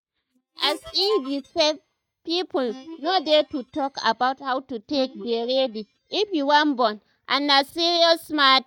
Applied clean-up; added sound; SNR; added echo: neural mask model DeepFilterNet 3.